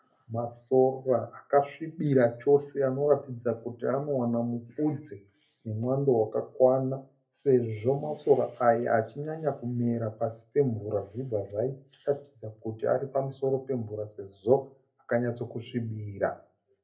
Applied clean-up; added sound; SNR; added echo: none; none; none; reverberation time 0.3 s.